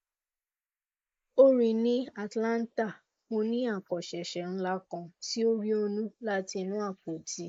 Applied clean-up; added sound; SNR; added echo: neural mask model Resemble Enhance denoiser.